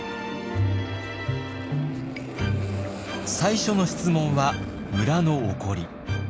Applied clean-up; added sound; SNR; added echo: none; Aircraft; 10 dB; none.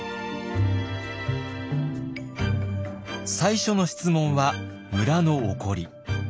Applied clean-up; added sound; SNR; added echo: none; none; none; none.